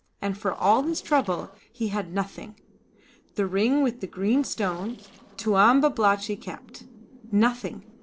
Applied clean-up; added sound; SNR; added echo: neural separator model SepFormer DNS4.